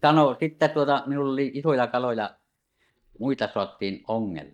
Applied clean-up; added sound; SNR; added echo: neural mask model DeepFilterNet 3.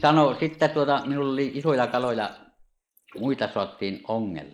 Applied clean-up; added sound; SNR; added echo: neural mask model Resemble Enhance denoiser.